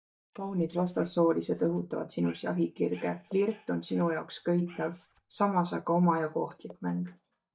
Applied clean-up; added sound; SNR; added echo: neural mask model DeepFilterNet 3.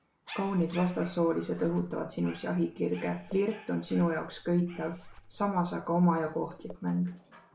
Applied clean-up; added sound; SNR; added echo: none; Dog + Zipper (clothing); 20 dB; none.